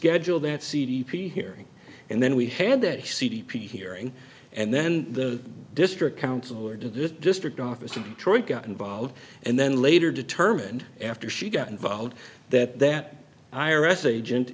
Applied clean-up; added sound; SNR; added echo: none; none; none; none.